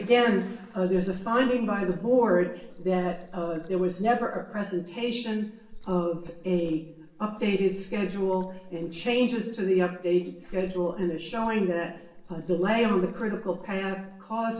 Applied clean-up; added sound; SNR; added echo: none; Liquid; 19 dB; reverberation time 0.8 s.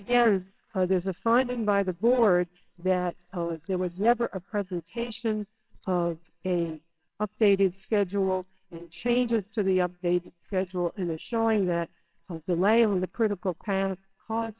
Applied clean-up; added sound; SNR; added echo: neural separator model SepFormer WHAMR!.